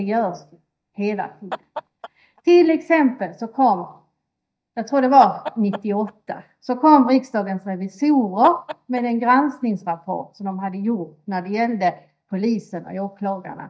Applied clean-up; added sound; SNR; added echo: neural mask model DeepFilterNet 3.